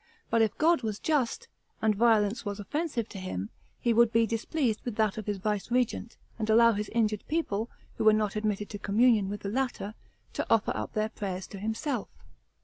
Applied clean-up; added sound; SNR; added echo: none; none; none; none.